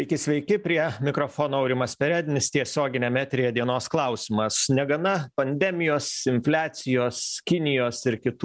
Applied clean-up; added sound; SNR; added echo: none; none; none; none.